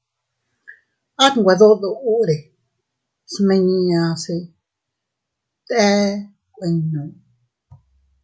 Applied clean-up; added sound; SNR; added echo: none; none; none; none.